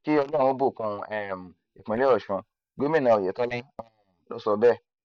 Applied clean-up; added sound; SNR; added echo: neural mask model DeepFilterNet 3.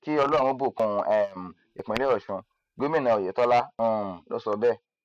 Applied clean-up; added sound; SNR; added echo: neural mask model RNNoise.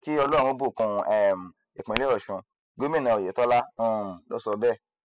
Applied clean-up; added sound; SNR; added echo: classical method spectral subtraction.